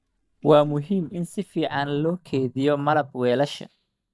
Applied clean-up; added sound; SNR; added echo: neural mask model DeepFilterNet 3.